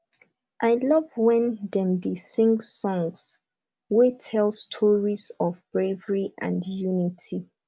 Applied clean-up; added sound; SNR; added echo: none; none; none; none.